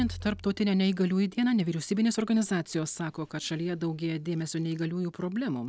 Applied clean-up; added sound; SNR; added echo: none; none; none; none.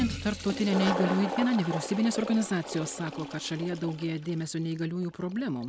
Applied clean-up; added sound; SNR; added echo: none; Toilet flush; 8 dB; none.